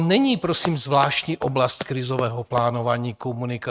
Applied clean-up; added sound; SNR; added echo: neural mask model RNNoise.